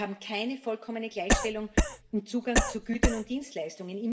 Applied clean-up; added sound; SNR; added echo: none; Cough; -5 dB; reverberation time 0.7 s.